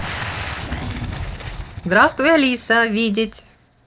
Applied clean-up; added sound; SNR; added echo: neural separator model SepFormer DNS4.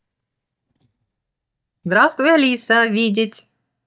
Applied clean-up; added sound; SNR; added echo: neural mask model DeepFilterNet 3.